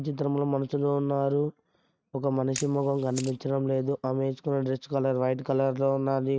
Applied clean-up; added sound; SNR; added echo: neural mask model RNNoise.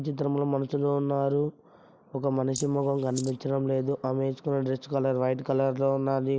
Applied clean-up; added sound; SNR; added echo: neural mask model Resemble Enhance denoiser.